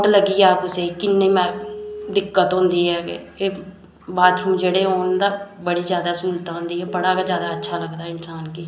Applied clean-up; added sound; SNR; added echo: none; Telephone; 12 dB; none.